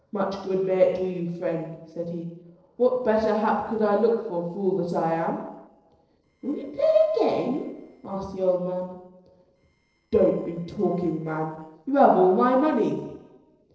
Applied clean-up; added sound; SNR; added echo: neural separator model SepFormer DNS4.